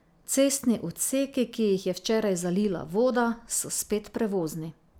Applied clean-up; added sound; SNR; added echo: none; none; none; none.